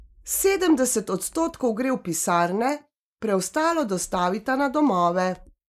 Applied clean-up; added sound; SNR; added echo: neural mask model Resemble Enhance denoiser.